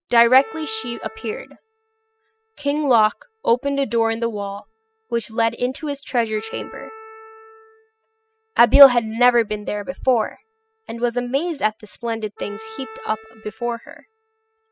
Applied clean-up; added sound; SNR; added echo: classical method spectral subtraction.